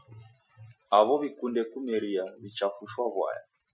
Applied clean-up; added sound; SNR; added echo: classical method Wiener filter.